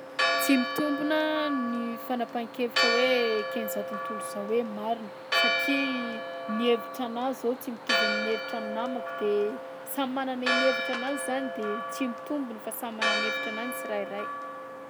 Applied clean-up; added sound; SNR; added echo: none; Church bell; 1 dB; none.